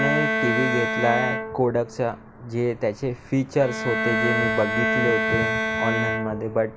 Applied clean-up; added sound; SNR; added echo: none; Bowed string instrument; 1 dB; none.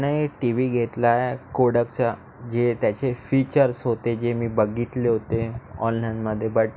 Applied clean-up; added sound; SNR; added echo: none; none; none; none.